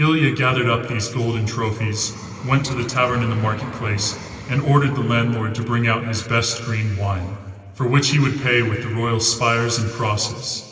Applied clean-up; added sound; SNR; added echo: none; Vehicle; 19 dB; reverberation time 2.3 s.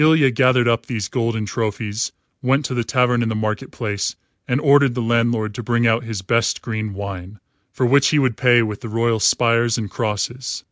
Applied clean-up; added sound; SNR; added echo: none; none; none; none.